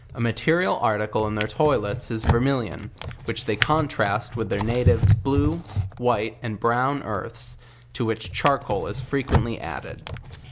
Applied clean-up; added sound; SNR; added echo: none; Drawer open or close; 3 dB; none.